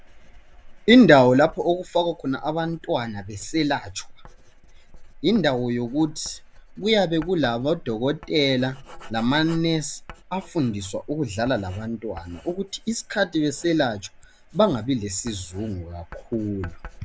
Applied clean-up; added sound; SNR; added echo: none; Writing; 19 dB; none.